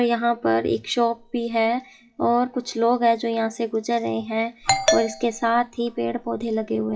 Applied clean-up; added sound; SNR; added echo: classical method WPE with log-MMSE.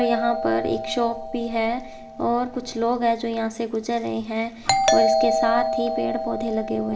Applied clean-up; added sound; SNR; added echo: none; Doorbell; 1 dB; reverberation time 2.6 s.